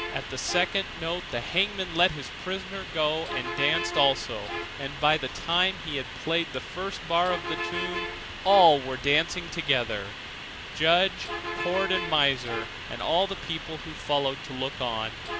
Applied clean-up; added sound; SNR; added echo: none; Bus; 8 dB; none.